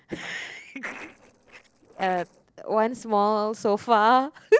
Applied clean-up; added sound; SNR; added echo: neural separator model SepFormer DNS4.